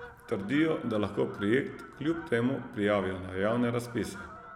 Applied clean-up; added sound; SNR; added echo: none; Fowl; 17 dB; none.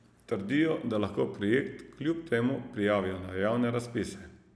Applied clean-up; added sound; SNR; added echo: none; none; none; none.